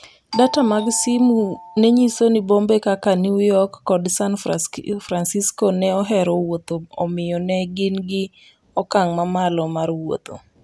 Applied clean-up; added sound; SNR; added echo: none; Doorbell; 14 dB; none.